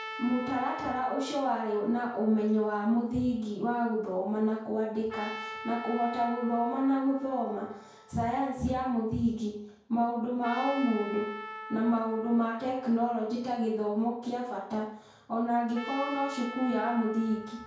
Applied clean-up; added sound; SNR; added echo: none; Trumpet; 14 dB; reverberation time 0.5 s.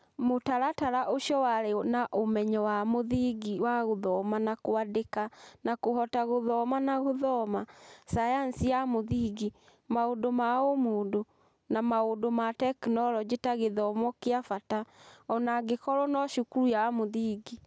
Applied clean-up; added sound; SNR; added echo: none; none; none; none.